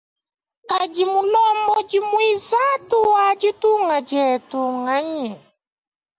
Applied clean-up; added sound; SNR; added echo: none; none; none; none.